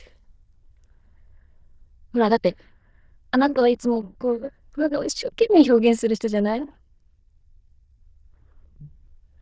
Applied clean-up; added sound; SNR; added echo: neural diffusion model UNIVERSE++.